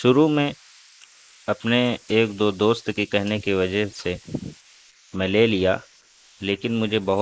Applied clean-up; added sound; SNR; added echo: neural mask model Resemble Enhance denoiser.